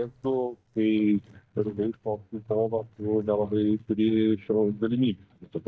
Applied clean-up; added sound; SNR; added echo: neural mask model DeepFilterNet 3.